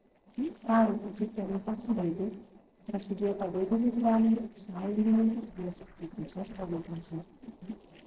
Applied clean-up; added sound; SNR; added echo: neural separator model SepFormer DNS4.